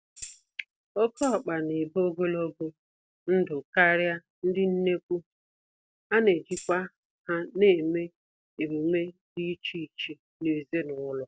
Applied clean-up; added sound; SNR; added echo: none; Tambourine; 17 dB; none.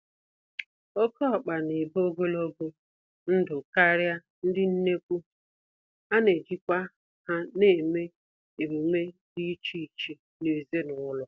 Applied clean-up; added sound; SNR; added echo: none; none; none; none.